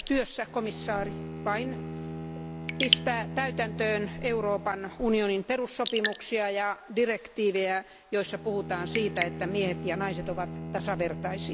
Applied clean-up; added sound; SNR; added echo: none; Raindrop / Drip + Bowed string instrument; 5 dB; none.